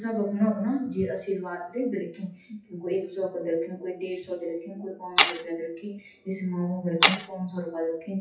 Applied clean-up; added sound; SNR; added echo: classical method WPE with log-MMSE.